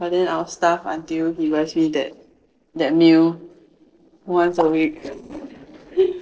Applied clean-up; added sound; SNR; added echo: neural separator model SepFormer DNS4.